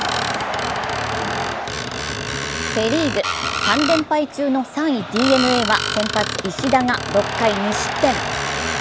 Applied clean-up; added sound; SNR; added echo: none; Screech; 5 dB; none.